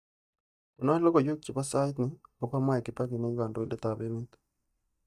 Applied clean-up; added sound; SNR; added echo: neural mask model DeepFilterNet 3.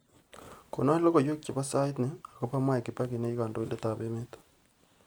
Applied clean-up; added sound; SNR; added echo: none; none; none; none.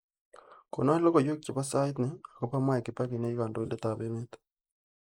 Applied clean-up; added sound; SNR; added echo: neural mask model Resemble Enhance denoiser.